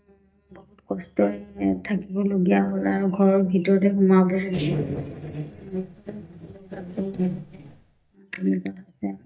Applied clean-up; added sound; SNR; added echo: neural mask model DeepFilterNet 3.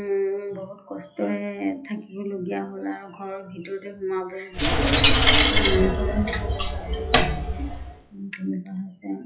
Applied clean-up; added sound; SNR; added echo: classical method WPE with log-MMSE.